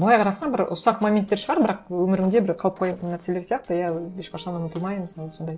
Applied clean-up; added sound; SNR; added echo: neural separator model SepFormer DNS4.